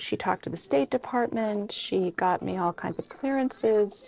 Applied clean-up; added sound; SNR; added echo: neural separator model SepFormer DNS4.